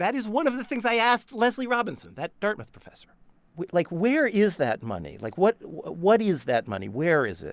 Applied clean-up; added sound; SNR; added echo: none; none; none; none.